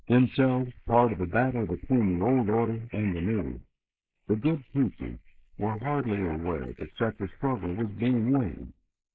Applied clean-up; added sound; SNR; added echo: neural mask model Resemble Enhance denoiser.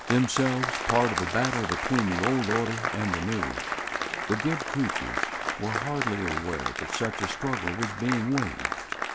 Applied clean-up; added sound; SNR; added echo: none; Applause; 2 dB; none.